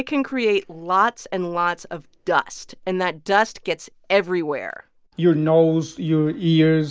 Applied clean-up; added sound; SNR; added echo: none; none; none; none.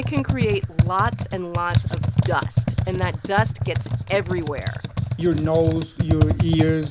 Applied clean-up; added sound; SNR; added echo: none; Computer keyboard; -2 dB; none.